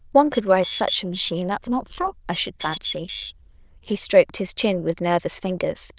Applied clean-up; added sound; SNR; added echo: neural diffusion model UNIVERSE++.